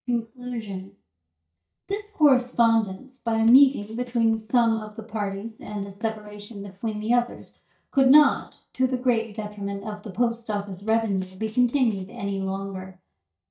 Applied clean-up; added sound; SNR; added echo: neural mask model DeepFilterNet 3.